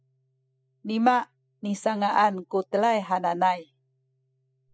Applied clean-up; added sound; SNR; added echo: classical method spectral subtraction.